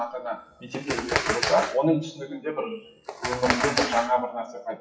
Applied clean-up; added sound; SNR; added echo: classical method WPE with log-MMSE.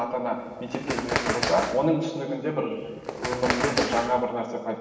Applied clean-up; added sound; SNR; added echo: none; Bird; 4 dB; reverberation time 1.3 s.